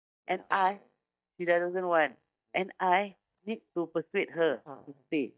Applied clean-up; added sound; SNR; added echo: neural mask model DeepFilterNet 3.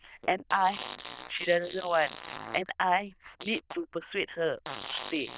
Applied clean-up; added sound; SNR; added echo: neural diffusion model UNIVERSE++.